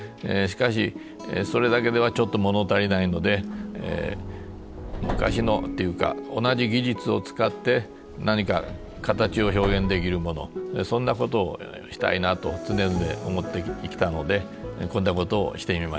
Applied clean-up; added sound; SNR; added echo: none; Subway, metro, underground; 10 dB; none.